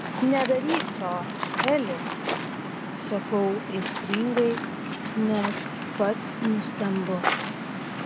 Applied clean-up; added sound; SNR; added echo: none; Waves, surf; 3 dB; none.